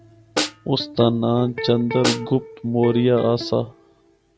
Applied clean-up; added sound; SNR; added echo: none; Electric guitar + Snare drum; 9 dB; none.